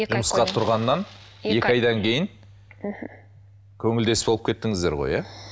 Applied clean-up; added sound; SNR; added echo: none; Fire; 17 dB; none.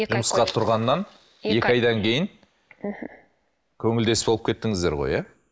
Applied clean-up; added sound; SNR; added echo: neural mask model Resemble Enhance denoiser.